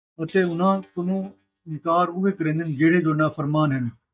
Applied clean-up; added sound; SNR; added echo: neural mask model DeepFilterNet 3.